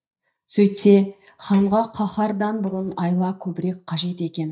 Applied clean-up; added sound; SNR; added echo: neural mask model DeepFilterNet 3.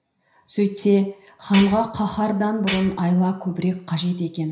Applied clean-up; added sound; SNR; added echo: none; Tools; 7 dB; reverberation time 0.5 s.